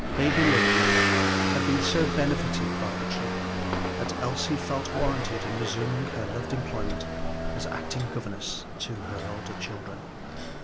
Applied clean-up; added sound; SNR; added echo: none; Motor vehicle (road) / Engine; -4 dB; none.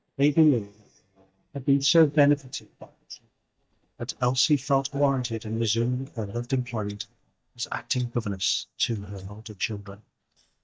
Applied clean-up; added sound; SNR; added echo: neural mask model DeepFilterNet 3.